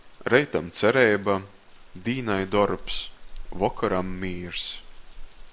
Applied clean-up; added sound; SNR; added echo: none; Rain; 12 dB; none.